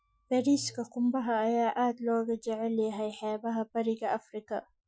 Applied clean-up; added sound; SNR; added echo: classical method Wiener filter.